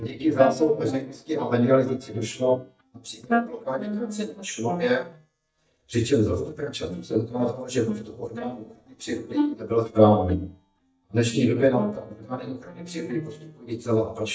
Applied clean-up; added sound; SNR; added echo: neural mask model DeepFilterNet 3.